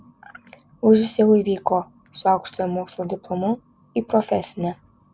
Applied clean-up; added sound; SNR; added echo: none; none; none; none.